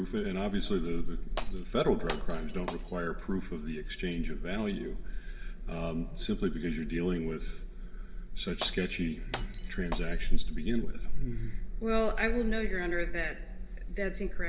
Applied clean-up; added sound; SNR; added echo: none; Glass; 16 dB; reverberation time 1.8 s.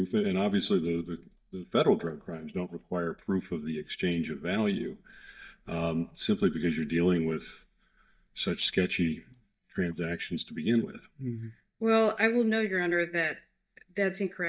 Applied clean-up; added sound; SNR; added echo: neural mask model DeepFilterNet 3.